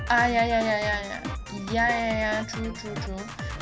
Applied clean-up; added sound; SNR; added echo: none; Drum kit; 8 dB; none.